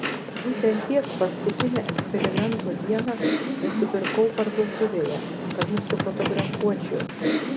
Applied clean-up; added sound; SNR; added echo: none; Computer keyboard; 1 dB; none.